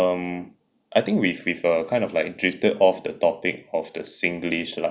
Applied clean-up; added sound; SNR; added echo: none; none; none; none.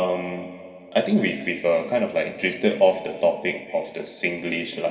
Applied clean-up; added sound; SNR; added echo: none; none; none; reverberation time 2.2 s.